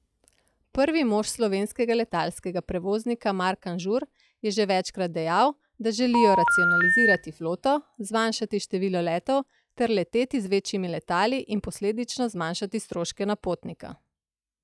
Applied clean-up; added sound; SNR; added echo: classical method log-MMSE.